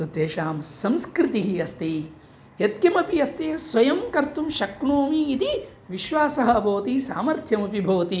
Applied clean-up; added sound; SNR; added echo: none; none; none; none.